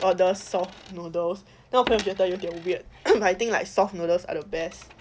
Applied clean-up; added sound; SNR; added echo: none; Coin (dropping); 17 dB; none.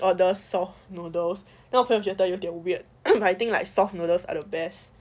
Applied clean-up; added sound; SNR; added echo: none; none; none; none.